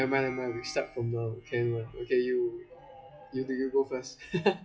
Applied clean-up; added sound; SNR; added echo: classical method WPE with log-MMSE.